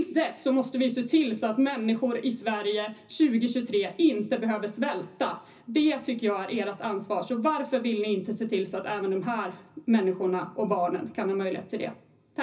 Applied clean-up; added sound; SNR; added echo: none; none; none; reverberation time 0.4 s.